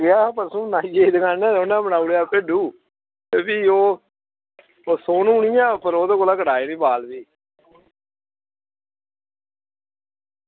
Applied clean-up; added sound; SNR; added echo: none; none; none; none.